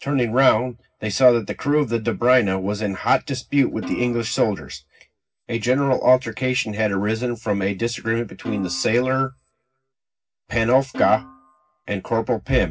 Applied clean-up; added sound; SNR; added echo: none; Snare drum; 17 dB; reverberation time 0.4 s.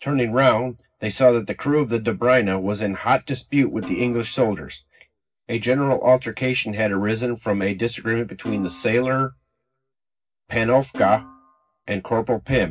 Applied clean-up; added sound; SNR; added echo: neural separator model SepFormer DNS4.